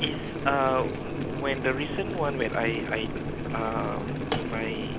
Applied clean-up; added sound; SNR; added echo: none; Boiling; 1 dB; none.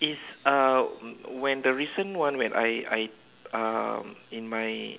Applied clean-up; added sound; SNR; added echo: none; none; none; none.